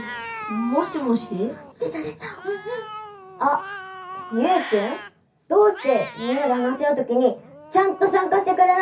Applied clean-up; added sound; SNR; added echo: none; Cat; 15 dB; reverberation time 0.3 s.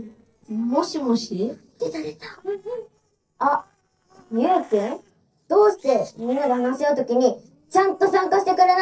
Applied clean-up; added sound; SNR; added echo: neural separator model SepFormer DNS4.